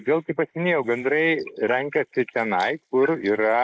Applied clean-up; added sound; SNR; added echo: neural mask model Resemble Enhance denoiser.